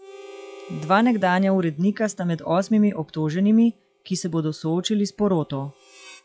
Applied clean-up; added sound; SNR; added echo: classical method log-MMSE.